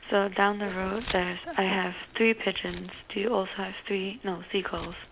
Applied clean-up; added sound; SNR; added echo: none; Keys jangling; 18 dB; none.